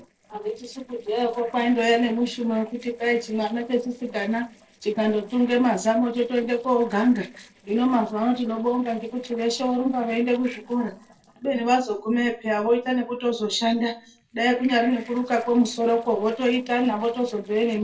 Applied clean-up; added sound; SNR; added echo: neural separator model SepFormer DNS4.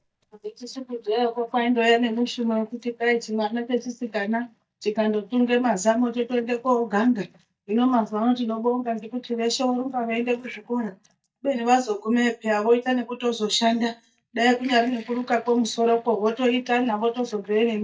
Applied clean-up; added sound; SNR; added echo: neural mask model DeepFilterNet 3.